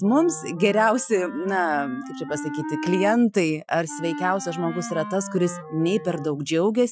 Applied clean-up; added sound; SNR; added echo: classical method Wiener filter.